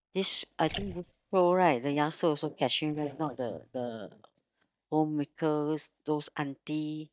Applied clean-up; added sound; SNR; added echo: neural mask model DeepFilterNet 3.